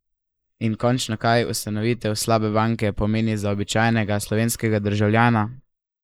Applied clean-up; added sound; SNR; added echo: neural mask model Resemble Enhance denoiser.